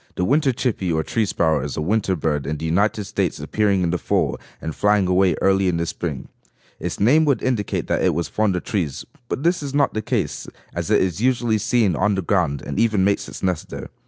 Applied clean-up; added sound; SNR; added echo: none; none; none; none.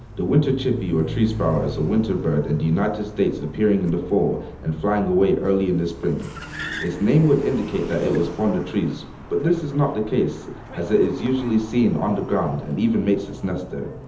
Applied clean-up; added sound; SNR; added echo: none; Car; 13 dB; reverberation time 1.2 s.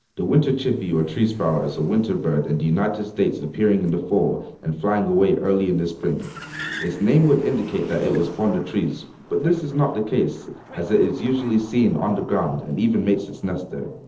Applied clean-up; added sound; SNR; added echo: neural separator model SepFormer DNS4.